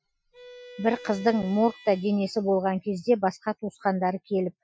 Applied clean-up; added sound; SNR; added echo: classical method Wiener filter.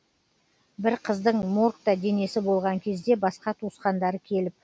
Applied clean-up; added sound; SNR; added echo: none; none; none; none.